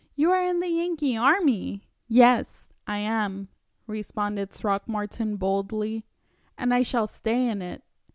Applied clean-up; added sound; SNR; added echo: none; none; none; none.